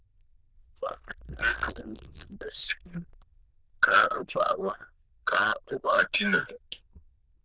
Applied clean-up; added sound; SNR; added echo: neural diffusion model UNIVERSE++.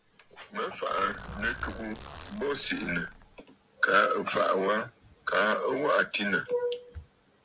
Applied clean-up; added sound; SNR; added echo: none; Zipper (clothing); 15 dB; none.